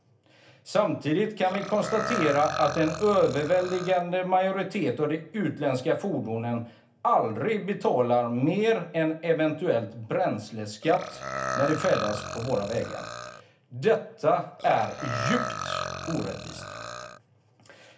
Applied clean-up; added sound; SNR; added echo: none; Burping, eructation; 8 dB; reverberation time 0.3 s.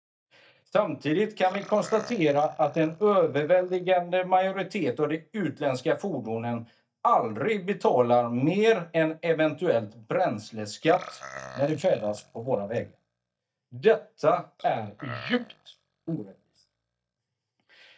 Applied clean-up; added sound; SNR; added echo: neural mask model DeepFilterNet 3.